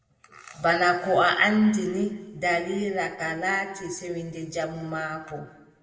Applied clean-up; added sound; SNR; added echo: none; none; none; reverberation time 1.3 s.